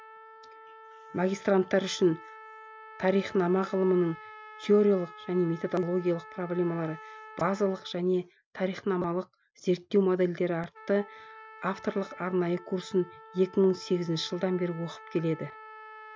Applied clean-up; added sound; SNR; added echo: none; Trumpet; 19 dB; none.